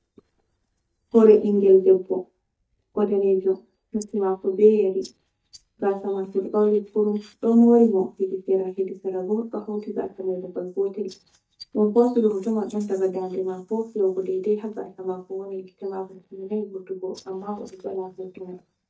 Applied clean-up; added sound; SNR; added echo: neural mask model DeepFilterNet 3.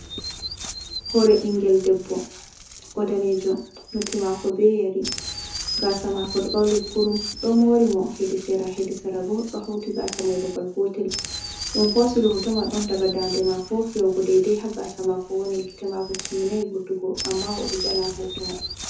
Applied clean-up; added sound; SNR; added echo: none; Chirp, tweet; 11 dB; reverberation time 0.6 s.